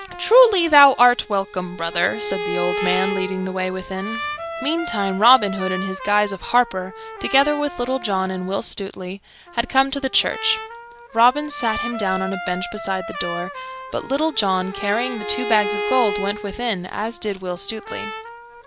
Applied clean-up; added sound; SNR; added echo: none; Bowed string instrument + Trumpet; 9 dB; none.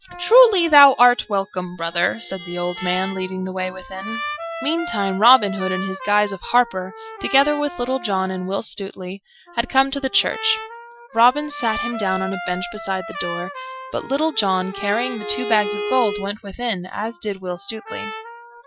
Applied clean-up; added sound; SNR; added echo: classical method Wiener filter.